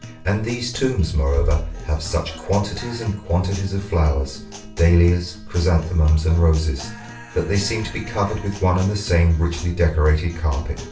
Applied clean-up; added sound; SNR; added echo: none; Guitar; 18 dB; reverberation time 0.3 s.